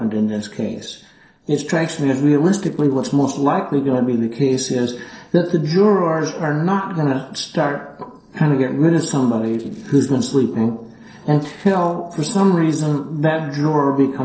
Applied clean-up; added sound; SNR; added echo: neural separator model SepFormer DNS4.